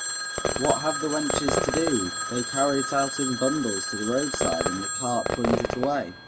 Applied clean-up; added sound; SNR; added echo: none; Telephone + Fireworks; 1 dB; none.